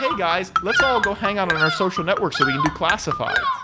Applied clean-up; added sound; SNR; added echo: none; Bird vocalization, bird call, bird song + Marimba, xylophone; 0 dB; none.